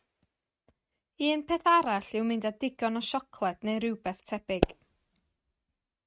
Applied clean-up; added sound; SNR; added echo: neural mask model RNNoise.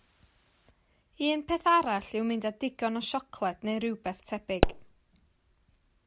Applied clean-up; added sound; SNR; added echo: none; Explosion; 0 dB; none.